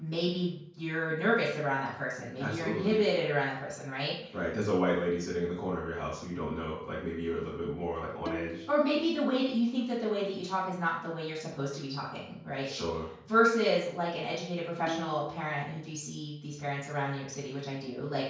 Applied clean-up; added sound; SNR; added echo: none; Bowed string instrument; 11 dB; reverberation time 0.5 s.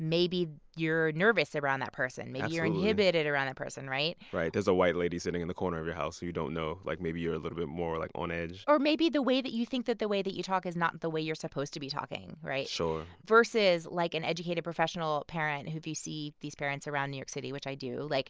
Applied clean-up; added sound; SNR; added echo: none; none; none; none.